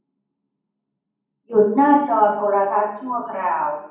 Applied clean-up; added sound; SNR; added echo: none; none; none; reverberation time 1.2 s.